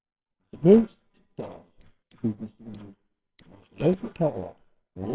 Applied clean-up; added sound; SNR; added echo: neural separator model SepFormer WHAMR!.